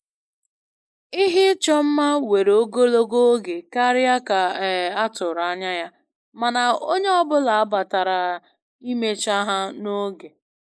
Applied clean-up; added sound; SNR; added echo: neural mask model Resemble Enhance denoiser.